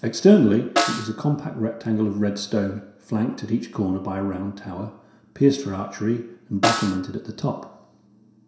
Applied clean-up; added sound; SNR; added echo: none; Snare drum; 5 dB; reverberation time 0.7 s.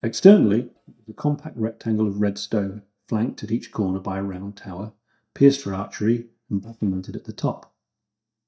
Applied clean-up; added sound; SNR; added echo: neural mask model DeepFilterNet 3.